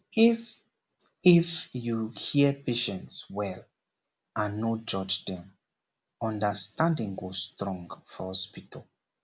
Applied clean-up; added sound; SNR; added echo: none; none; none; none.